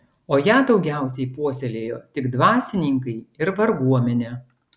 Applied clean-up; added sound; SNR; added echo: none; none; none; none.